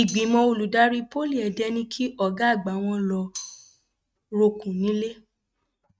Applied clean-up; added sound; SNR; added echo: neural mask model RNNoise.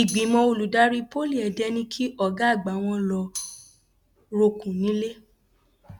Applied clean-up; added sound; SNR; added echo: none; Tambourine; 13 dB; none.